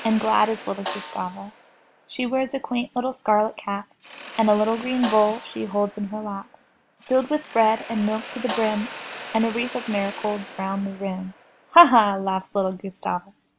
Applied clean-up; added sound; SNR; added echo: none; Mechanisms + Snare drum; 14 dB; none.